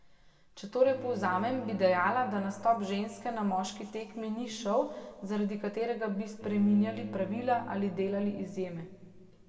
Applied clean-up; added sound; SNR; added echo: none; Bowed string instrument; 18 dB; reverberation time 1.6 s.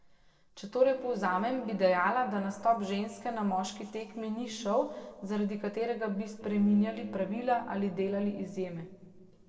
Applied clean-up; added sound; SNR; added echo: neural separator model SepFormer DNS4.